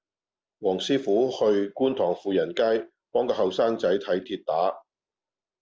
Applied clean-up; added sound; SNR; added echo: none; none; none; none.